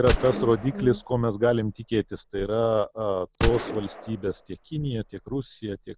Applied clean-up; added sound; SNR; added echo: none; Gunshot, gunfire; 7 dB; none.